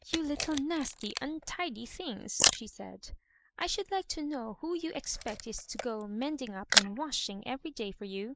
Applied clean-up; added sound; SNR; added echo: neural mask model Resemble Enhance denoiser.